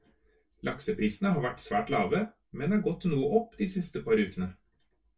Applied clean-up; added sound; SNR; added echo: none; none; none; reverberation time 0.1 s.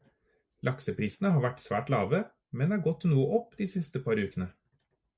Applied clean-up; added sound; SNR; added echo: none; none; none; none.